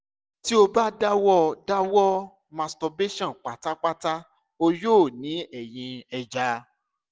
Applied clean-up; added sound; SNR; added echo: none; none; none; none.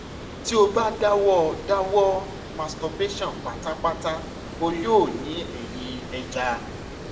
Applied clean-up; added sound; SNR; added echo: none; Water; 11 dB; reverberation time 0.6 s.